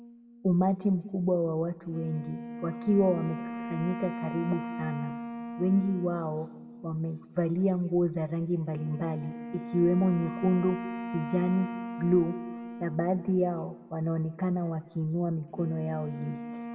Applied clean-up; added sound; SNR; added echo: none; Wind instrument, woodwind instrument; 10 dB; reverberation time 1.2 s.